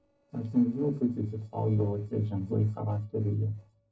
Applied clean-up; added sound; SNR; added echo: neural separator model SepFormer DNS4.